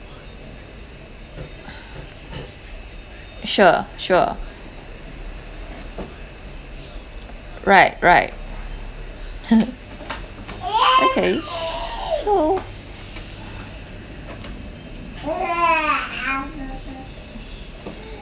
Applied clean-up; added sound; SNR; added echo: none; none; none; none.